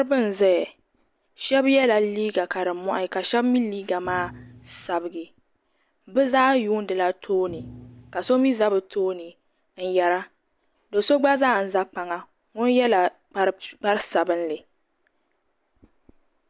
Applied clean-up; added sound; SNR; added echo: none; Thump, thud; 18 dB; none.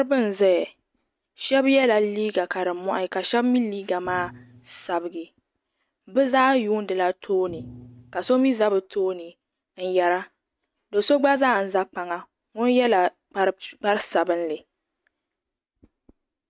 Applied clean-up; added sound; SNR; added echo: neural mask model RNNoise.